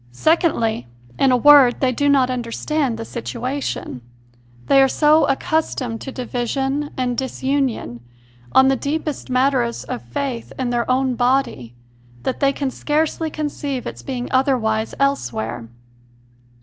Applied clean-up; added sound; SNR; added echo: none; none; none; none.